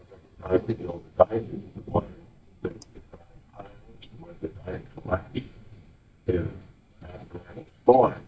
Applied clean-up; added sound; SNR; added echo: neural mask model DeepFilterNet 3.